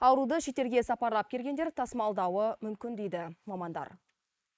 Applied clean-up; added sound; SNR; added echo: neural mask model Resemble Enhance denoiser.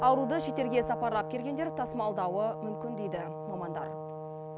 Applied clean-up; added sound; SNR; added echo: none; Brass instrument; 6 dB; none.